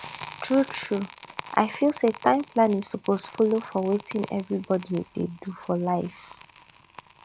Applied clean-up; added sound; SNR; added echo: none; Crackle; 12 dB; none.